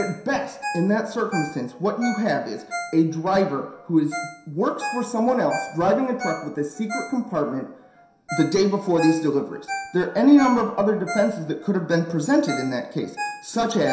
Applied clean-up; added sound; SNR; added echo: none; Ringtone; 12 dB; reverberation time 0.7 s.